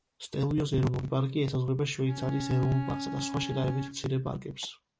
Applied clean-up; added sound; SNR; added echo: none; Bowed string instrument; 8 dB; none.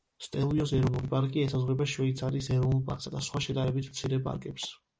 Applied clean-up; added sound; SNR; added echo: none; none; none; none.